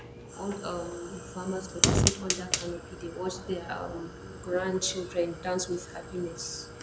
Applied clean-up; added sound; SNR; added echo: none; Fire; 0 dB; none.